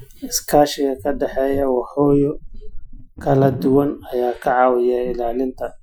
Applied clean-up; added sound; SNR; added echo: classical method Wiener filter.